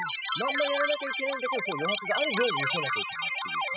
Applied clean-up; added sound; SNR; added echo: classical method spectral subtraction.